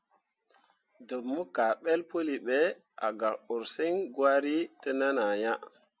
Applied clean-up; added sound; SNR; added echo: none; none; none; none.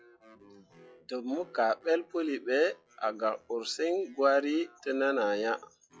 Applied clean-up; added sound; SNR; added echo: classical method log-MMSE.